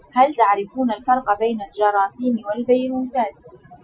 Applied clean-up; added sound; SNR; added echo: classical method Wiener filter.